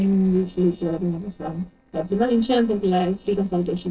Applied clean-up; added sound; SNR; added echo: neural separator model SepFormer DNS4.